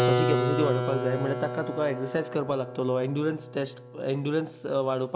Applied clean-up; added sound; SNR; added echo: none; Keyboard (musical); 2 dB; none.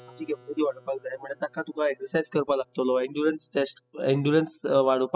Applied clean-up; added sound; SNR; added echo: classical method spectral subtraction.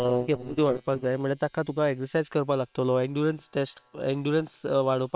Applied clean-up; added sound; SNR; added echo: neural separator model SepFormer WHAM!.